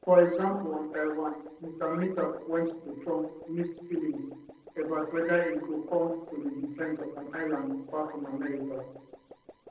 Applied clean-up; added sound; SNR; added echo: neural separator model SepFormer DNS4.